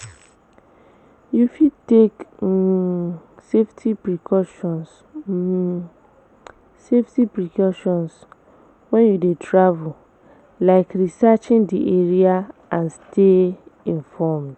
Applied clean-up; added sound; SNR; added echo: none; none; none; none.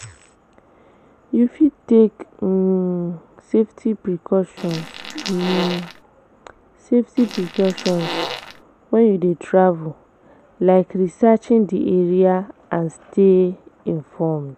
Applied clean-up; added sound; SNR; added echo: none; Fart; 10 dB; none.